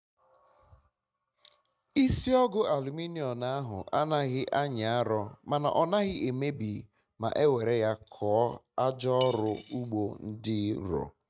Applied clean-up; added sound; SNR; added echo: neural mask model RNNoise.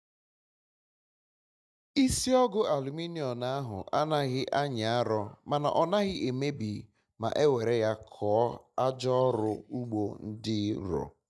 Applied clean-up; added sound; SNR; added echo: neural mask model DeepFilterNet 3.